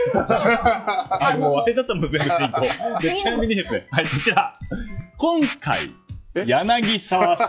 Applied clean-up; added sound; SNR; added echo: classical method log-MMSE.